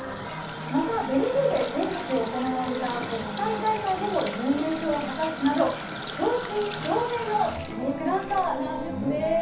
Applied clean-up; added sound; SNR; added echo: none; Water tap, faucet; 11 dB; reverberation time 0.7 s.